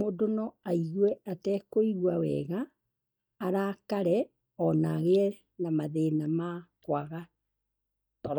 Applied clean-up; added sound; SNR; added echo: neural mask model DeepFilterNet 3.